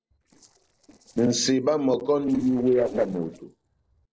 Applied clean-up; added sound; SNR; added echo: neural separator model SepFormer DNS4.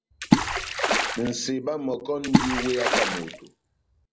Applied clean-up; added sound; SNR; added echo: none; Water / Splash, splatter; -4 dB; none.